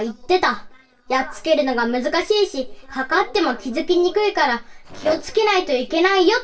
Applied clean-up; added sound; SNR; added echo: neural separator model SepFormer DNS4.